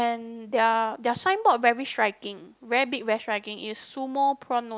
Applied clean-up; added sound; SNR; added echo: none; none; none; none.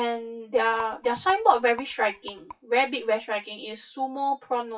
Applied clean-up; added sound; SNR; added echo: classical method WPE with log-MMSE.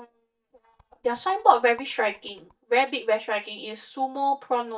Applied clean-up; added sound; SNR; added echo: neural mask model DeepFilterNet 3.